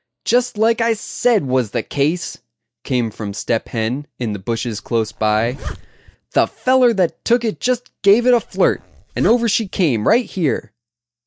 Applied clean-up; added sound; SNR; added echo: neural mask model DeepFilterNet 3.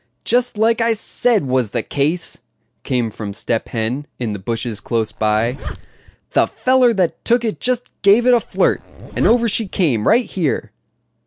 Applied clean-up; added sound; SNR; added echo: none; Zipper (clothing); 13 dB; none.